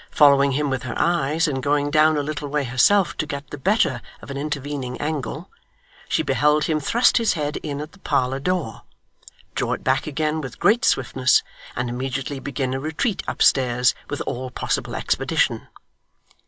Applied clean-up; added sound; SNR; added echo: none; none; none; none.